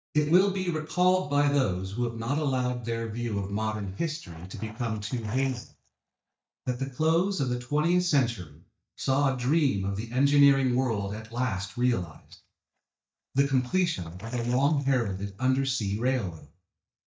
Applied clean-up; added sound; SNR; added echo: neural mask model DeepFilterNet 3.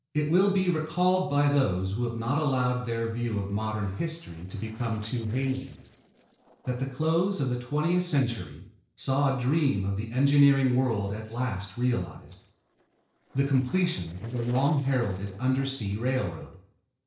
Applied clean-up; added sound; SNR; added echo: neural separator model SepFormer DNS4.